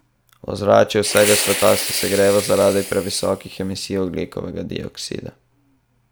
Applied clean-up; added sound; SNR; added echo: none; Fire; 7 dB; none.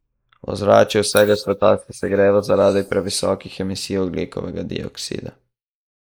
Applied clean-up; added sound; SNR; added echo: neural mask model Resemble Enhance denoiser.